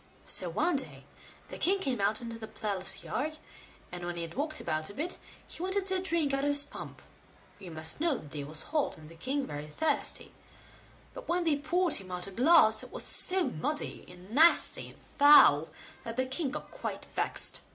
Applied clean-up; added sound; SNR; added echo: none; none; none; none.